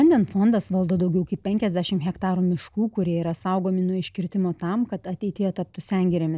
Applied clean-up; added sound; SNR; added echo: none; none; none; none.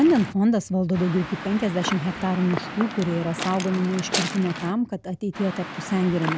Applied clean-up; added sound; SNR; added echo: none; Waves, surf / Wind; 9 dB; none.